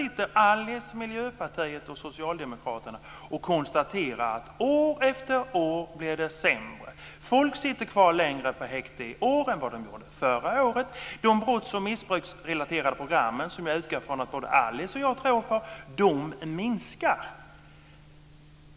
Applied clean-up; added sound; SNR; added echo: none; none; none; none.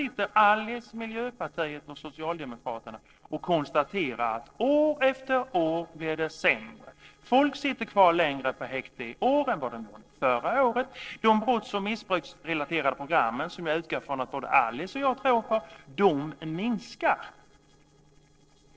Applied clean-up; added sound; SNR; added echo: neural separator model SepFormer DNS4.